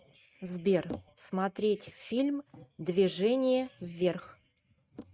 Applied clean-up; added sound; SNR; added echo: neural mask model RNNoise.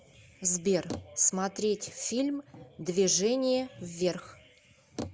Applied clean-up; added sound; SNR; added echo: none; Bicycle; 17 dB; none.